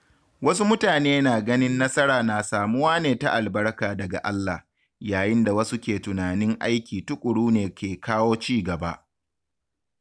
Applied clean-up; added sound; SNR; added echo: none; none; none; none.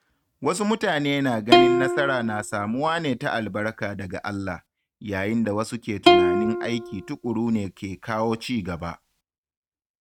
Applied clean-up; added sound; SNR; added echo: neural mask model RNNoise.